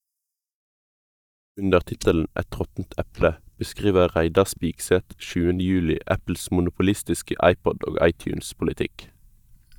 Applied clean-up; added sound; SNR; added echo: neural mask model DeepFilterNet 3.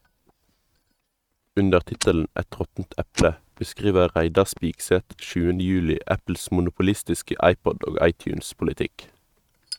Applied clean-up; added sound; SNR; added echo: neural mask model RNNoise.